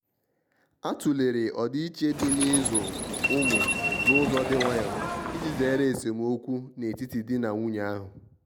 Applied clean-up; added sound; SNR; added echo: none; Subway, metro, underground; 0 dB; none.